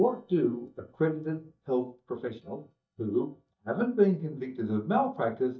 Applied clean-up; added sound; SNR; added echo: neural mask model DeepFilterNet 3.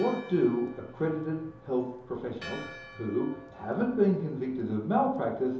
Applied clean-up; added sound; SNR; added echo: none; Church bell; 19 dB; reverberation time 2.8 s.